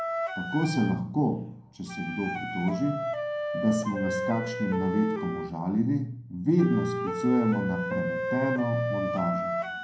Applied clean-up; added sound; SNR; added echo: none; Wind instrument, woodwind instrument; 4 dB; reverberation time 0.6 s.